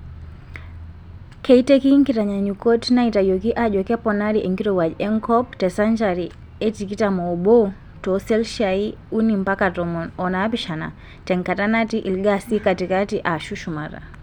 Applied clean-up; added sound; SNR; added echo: none; none; none; none.